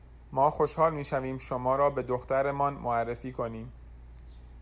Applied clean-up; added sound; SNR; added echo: none; none; none; none.